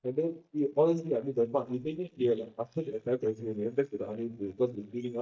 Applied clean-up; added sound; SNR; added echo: neural mask model DeepFilterNet 3.